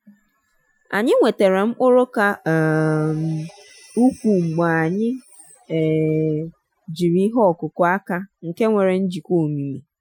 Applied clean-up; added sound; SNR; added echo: classical method Wiener filter.